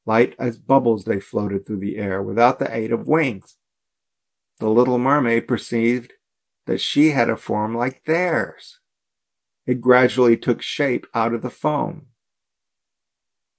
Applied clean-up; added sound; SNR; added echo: none; none; none; none.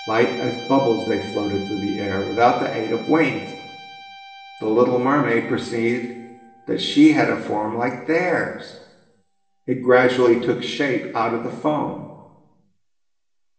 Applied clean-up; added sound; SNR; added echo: none; Guitar; 20 dB; reverberation time 1.0 s.